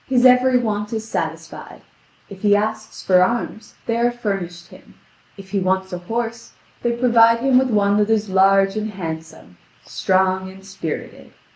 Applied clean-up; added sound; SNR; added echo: none; none; none; none.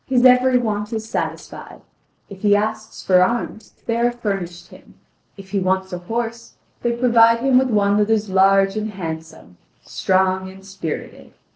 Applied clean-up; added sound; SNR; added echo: neural separator model SepFormer DNS4.